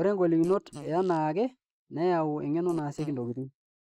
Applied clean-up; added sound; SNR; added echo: neural mask model Resemble Enhance denoiser.